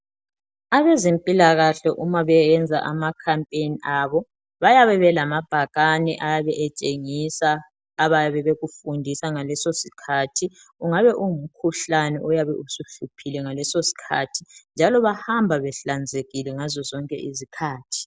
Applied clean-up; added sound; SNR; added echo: none; none; none; none.